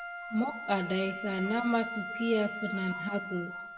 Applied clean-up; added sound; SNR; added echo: none; Wind instrument, woodwind instrument; 7 dB; reverberation time 0.9 s.